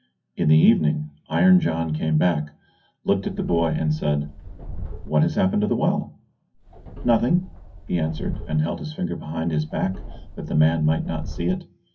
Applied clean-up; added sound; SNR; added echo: none; Subway, metro, underground; 11 dB; reverberation time 0.3 s.